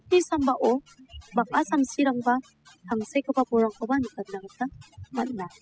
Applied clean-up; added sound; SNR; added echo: classical method spectral subtraction.